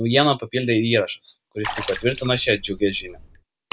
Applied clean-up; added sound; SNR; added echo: none; Water / Splash, splatter; 12 dB; none.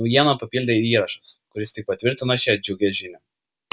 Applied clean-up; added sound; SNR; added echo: none; none; none; none.